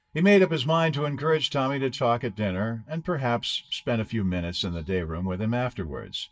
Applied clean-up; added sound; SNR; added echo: neural mask model DeepFilterNet 3.